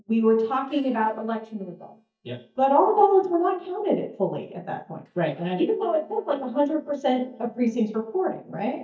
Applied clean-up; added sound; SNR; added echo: neural mask model DeepFilterNet 3.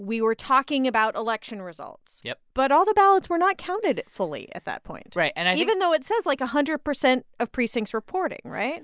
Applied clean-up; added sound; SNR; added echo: none; none; none; none.